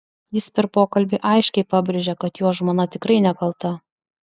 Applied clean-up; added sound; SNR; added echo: none; none; none; none.